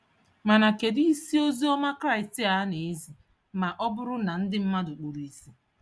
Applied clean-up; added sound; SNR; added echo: none; none; none; none.